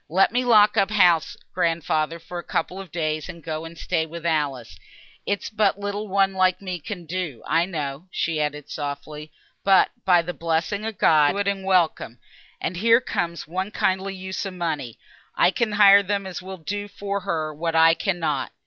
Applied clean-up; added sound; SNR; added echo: none; none; none; none.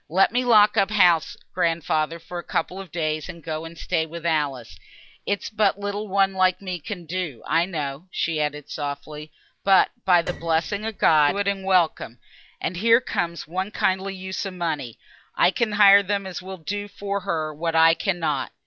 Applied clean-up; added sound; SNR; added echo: none; Piano; 18 dB; none.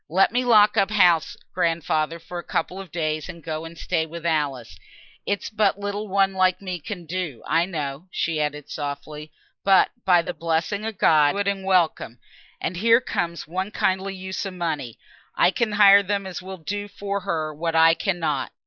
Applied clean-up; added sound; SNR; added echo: neural mask model Resemble Enhance denoiser.